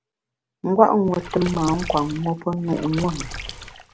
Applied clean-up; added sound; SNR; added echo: none; Water / Splash, splatter; 12 dB; none.